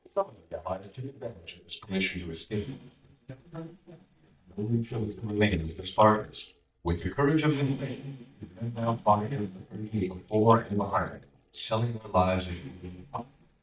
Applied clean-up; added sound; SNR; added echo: neural mask model DeepFilterNet 3.